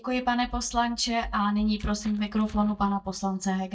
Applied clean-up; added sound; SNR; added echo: neural mask model DeepFilterNet 3.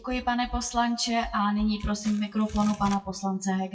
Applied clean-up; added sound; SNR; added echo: classical method WPE with log-MMSE.